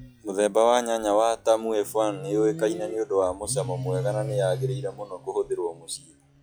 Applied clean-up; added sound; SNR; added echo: classical method log-MMSE.